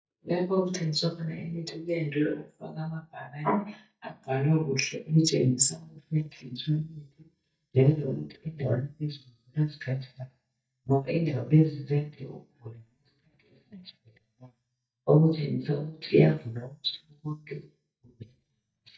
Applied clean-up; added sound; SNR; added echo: neural mask model DeepFilterNet 3.